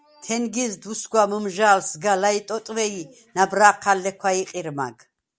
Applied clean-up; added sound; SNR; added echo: none; none; none; none.